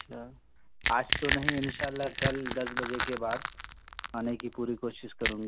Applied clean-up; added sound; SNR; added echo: none; Crack / Crushing; -2 dB; none.